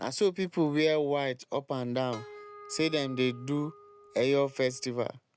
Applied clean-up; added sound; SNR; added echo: none; Harp; 19 dB; none.